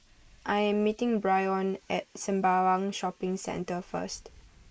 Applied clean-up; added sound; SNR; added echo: neural mask model Resemble Enhance denoiser.